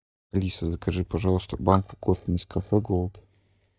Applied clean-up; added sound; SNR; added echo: neural mask model DeepFilterNet 3.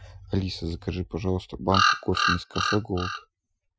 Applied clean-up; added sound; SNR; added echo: classical method Wiener filter.